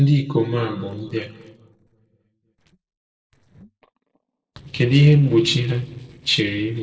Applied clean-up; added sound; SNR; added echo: neural separator model SepFormer DNS4.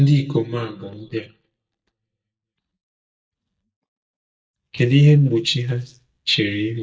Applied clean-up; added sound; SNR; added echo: neural mask model DeepFilterNet 3.